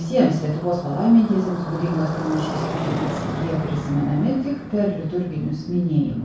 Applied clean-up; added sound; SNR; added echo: none; Motorcycle; 9 dB; reverberation time 0.6 s.